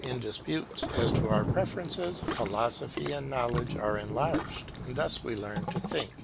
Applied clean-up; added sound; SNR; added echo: none; Ocean + Thunder; 1 dB; none.